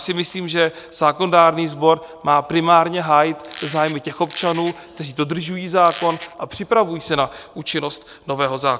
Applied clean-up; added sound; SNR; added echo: none; Squeak; 16 dB; none.